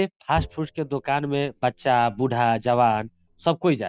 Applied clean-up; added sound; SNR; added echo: neural mask model DeepFilterNet 3.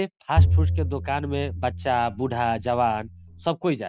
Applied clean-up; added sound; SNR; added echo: none; Bowed string instrument; -1 dB; none.